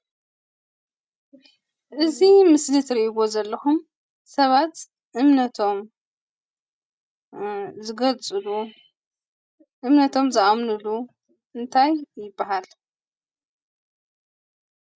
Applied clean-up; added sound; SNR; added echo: none; none; none; none.